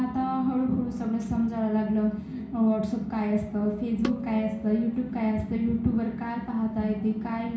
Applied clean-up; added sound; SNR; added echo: none; Tabla; 14 dB; reverberation time 0.6 s.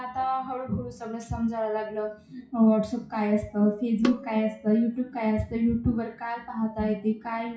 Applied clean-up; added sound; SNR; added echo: classical method WPE with log-MMSE.